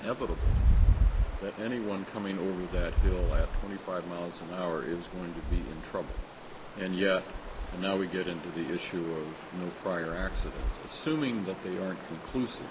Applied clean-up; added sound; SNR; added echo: none; Stream; 15 dB; none.